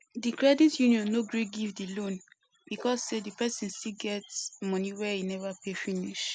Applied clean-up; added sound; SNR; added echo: none; none; none; none.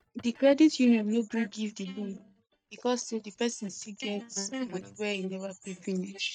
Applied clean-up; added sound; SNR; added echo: neural mask model DeepFilterNet 3.